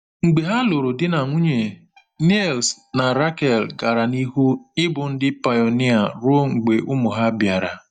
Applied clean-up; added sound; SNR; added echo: neural mask model DeepFilterNet 3.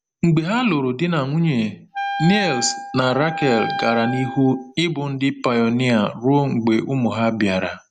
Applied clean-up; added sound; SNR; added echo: none; Wind instrument, woodwind instrument; 8 dB; none.